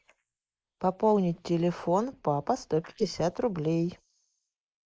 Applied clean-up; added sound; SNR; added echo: neural mask model Resemble Enhance denoiser.